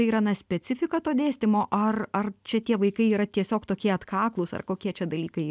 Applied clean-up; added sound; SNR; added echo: none; none; none; none.